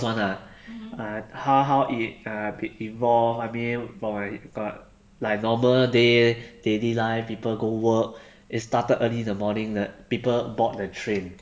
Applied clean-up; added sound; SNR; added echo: none; none; none; none.